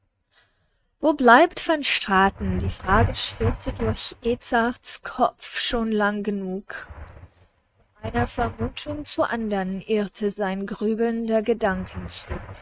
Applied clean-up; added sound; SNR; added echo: neural mask model RNNoise.